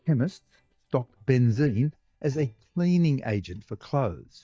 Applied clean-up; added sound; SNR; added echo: neural mask model DeepFilterNet 3.